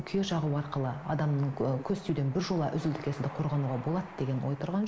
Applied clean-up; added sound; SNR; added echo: none; Train; 19 dB; none.